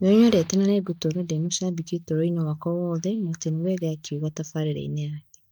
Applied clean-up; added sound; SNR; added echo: neural mask model DeepFilterNet 3.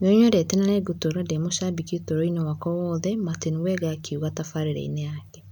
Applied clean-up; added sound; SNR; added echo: none; none; none; none.